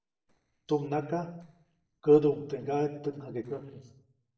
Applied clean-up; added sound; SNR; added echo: neural separator model SepFormer DNS4.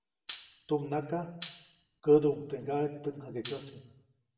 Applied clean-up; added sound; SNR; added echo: none; Tambourine; -2 dB; reverberation time 0.8 s.